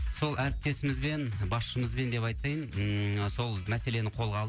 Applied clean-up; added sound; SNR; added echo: none; none; none; none.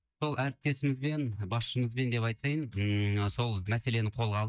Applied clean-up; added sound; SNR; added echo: neural mask model DeepFilterNet 3.